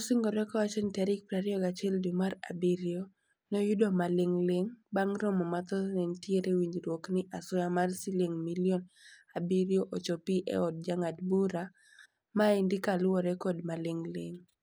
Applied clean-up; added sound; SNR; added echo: none; none; none; none.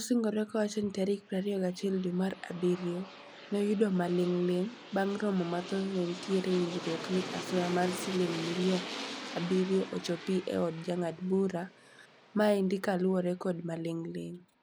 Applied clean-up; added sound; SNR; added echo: none; Aircraft; 12 dB; none.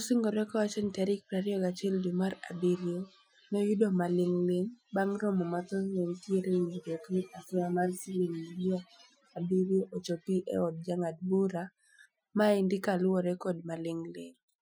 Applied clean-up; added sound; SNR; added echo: classical method Wiener filter.